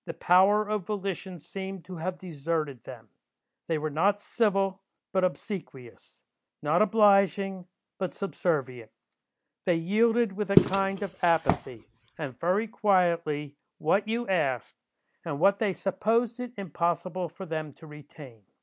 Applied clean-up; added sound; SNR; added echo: none; Walk, footsteps; 0 dB; none.